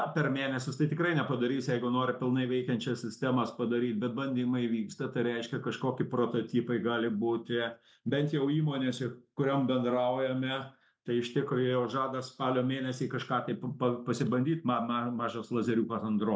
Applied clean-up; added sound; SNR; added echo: none; none; none; none.